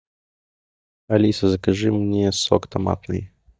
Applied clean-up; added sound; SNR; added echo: neural mask model DeepFilterNet 3.